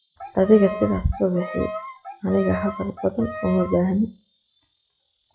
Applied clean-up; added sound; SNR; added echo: classical method log-MMSE.